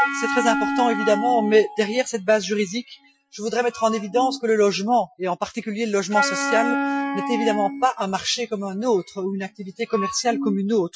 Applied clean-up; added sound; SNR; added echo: classical method Wiener filter.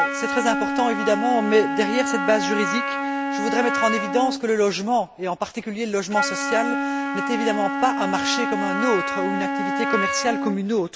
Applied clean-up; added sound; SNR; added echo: none; Wind instrument, woodwind instrument; 1 dB; none.